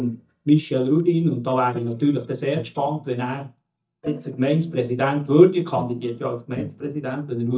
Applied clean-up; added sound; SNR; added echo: neural mask model DeepFilterNet 3.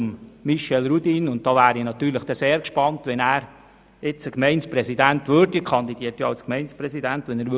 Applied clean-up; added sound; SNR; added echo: none; none; none; none.